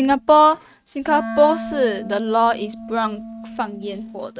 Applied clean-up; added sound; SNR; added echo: neural mask model RNNoise.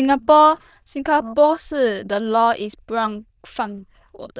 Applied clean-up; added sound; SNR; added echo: neural diffusion model UNIVERSE++.